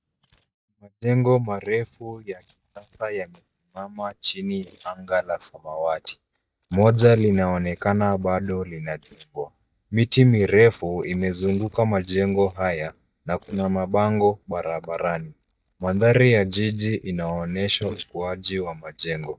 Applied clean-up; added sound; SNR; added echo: neural mask model DeepFilterNet 3.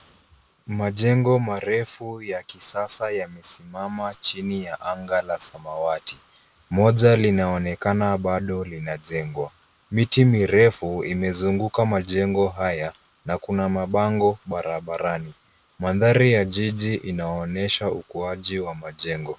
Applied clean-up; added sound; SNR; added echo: none; none; none; none.